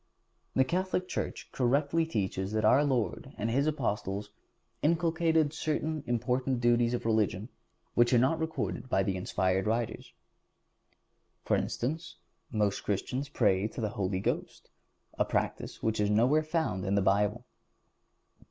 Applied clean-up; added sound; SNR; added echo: none; none; none; none.